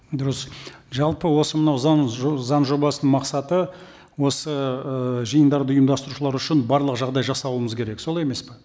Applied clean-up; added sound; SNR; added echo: none; none; none; none.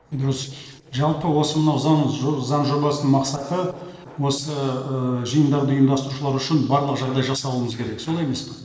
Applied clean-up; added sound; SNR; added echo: neural separator model SepFormer DNS4.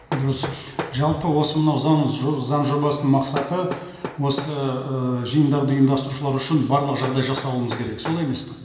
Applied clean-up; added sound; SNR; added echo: none; Hammer; 14 dB; reverberation time 1.4 s.